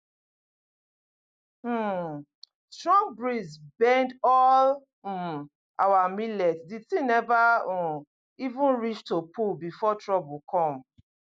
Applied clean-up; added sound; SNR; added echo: none; none; none; none.